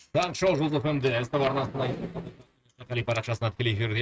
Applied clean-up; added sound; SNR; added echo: neural mask model RNNoise.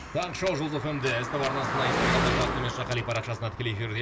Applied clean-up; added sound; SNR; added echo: none; Car passing by; 1 dB; none.